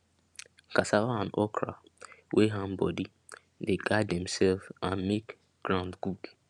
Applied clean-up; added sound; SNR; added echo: none; none; none; none.